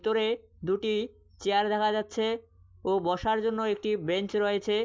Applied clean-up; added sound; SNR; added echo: none; none; none; none.